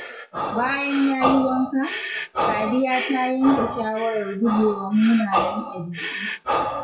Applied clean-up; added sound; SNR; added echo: classical method WPE with log-MMSE.